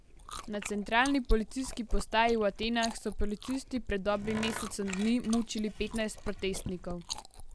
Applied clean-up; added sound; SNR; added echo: none; Chewing, mastication + Tools; 11 dB; none.